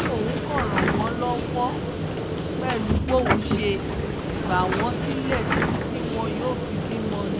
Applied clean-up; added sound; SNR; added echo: none; Subway, metro, underground; -3 dB; none.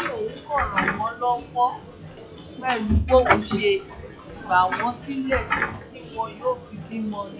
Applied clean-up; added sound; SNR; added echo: classical method log-MMSE.